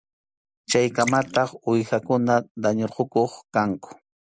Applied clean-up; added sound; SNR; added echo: neural mask model Resemble Enhance denoiser.